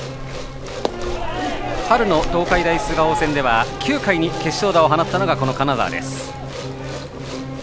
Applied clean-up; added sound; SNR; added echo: none; Wind; 12 dB; none.